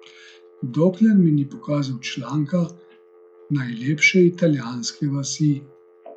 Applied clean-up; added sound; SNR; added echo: classical method log-MMSE.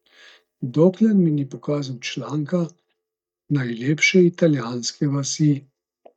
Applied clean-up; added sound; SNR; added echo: neural mask model DeepFilterNet 3.